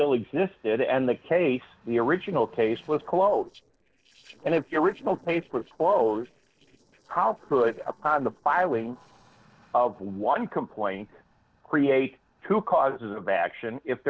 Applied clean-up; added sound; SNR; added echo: neural separator model SepFormer DNS4.